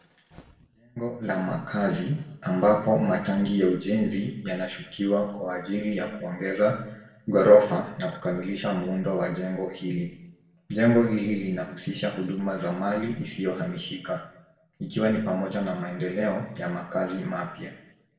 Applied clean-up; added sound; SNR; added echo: none; none; none; reverberation time 0.8 s.